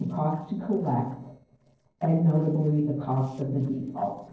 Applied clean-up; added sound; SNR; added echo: neural separator model SepFormer DNS4.